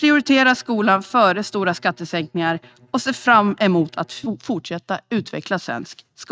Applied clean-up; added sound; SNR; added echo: neural mask model RNNoise.